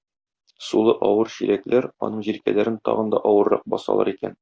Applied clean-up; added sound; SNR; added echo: none; none; none; none.